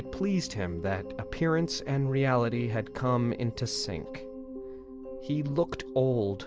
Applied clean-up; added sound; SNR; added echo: none; none; none; none.